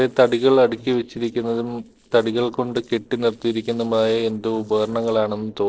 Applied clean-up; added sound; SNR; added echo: neural separator model SepFormer DNS4.